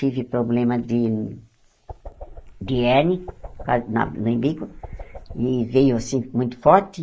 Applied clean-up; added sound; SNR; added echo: neural mask model Resemble Enhance denoiser.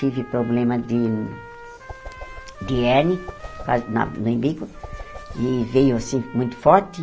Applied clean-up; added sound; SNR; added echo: none; Whoosh, swoosh, swish + Trumpet; 18 dB; none.